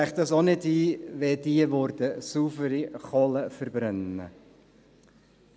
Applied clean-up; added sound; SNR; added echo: none; none; none; none.